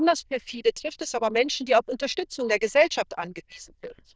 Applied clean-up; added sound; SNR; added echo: neural diffusion model UNIVERSE++.